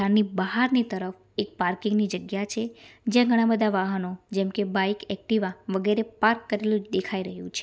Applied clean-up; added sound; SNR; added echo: none; none; none; none.